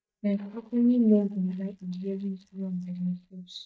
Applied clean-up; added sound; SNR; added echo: neural mask model DeepFilterNet 3.